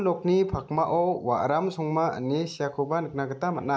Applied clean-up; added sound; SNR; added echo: neural mask model Resemble Enhance denoiser.